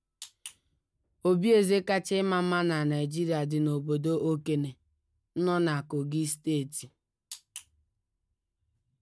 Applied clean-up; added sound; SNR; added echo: none; none; none; none.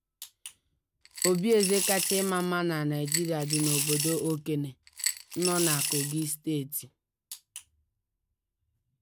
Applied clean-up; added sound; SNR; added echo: none; Coin (dropping) / Glass; 1 dB; none.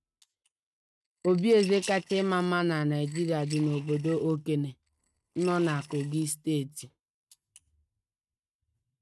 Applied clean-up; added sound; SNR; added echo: neural mask model RNNoise.